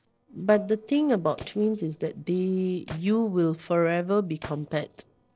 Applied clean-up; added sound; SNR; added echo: neural separator model SepFormer DNS4.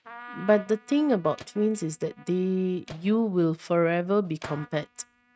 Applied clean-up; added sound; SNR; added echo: neural mask model RNNoise.